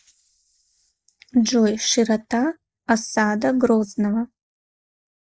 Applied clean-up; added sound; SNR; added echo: neural mask model Resemble Enhance denoiser.